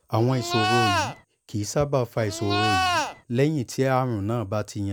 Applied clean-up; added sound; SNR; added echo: none; Livestock, farm animals, working animals; 0 dB; none.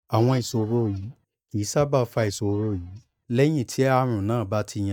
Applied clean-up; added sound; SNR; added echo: neural mask model DeepFilterNet 3.